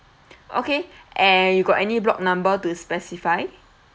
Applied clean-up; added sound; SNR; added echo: none; none; none; none.